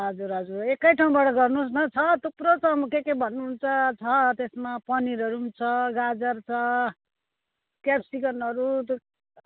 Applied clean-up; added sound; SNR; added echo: none; none; none; none.